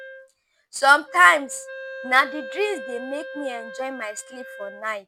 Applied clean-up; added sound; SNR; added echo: none; Wind instrument, woodwind instrument; 14 dB; none.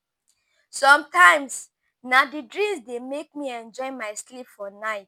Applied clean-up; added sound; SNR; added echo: none; none; none; none.